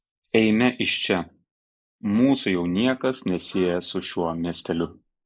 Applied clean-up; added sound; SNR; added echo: neural mask model Resemble Enhance denoiser.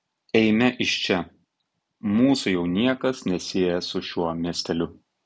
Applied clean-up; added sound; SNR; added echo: none; none; none; none.